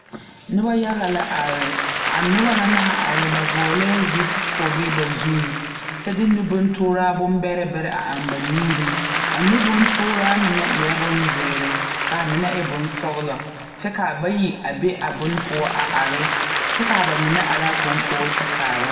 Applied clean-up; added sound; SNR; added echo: none; Applause; 2 dB; reverberation time 2.3 s.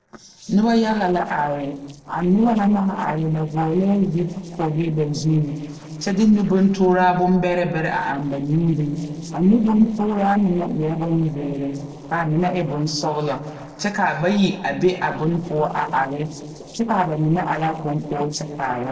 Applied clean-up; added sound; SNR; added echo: neural separator model SepFormer DNS4.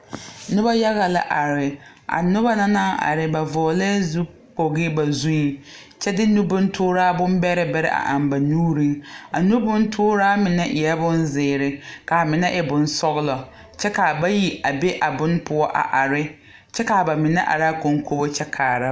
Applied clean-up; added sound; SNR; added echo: none; none; none; none.